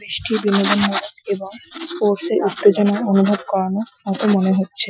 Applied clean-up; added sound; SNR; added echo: classical method Wiener filter.